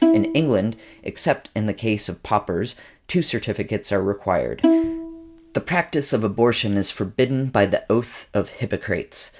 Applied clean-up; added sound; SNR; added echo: none; Bowed string instrument; -1 dB; none.